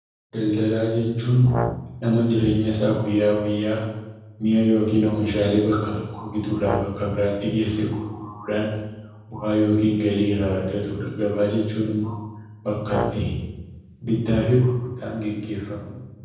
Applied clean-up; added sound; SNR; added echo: none; Brass instrument; 11 dB; reverberation time 1.1 s.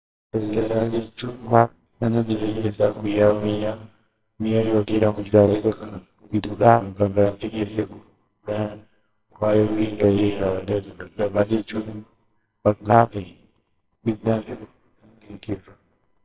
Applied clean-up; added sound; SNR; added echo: neural separator model SepFormer WHAMR!.